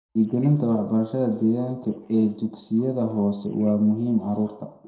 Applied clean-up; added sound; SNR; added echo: neural separator model SepFormer DNS4.